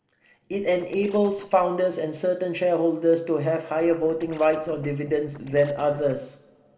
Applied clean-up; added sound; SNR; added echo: neural separator model SepFormer DNS4.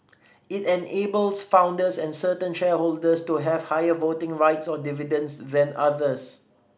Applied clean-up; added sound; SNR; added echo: none; none; none; none.